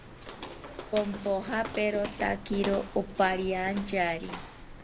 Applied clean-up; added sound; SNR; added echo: none; Walk, footsteps; 10 dB; none.